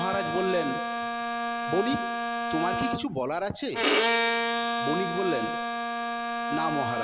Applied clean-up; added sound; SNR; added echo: none; Bowed string instrument; -3 dB; none.